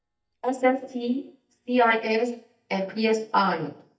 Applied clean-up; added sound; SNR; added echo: neural mask model DeepFilterNet 3.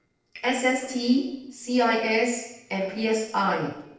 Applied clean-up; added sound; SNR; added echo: neural separator model SepFormer DNS4.